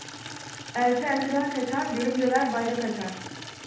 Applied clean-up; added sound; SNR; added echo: none; Water tap, faucet / Liquid; 12 dB; reverberation time 0.9 s.